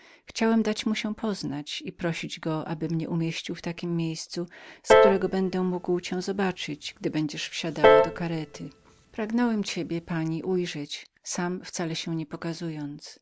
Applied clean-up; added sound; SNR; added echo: none; Piano; -4 dB; none.